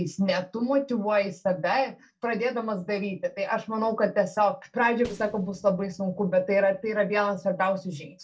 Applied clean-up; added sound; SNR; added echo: neural separator model SepFormer DNS4.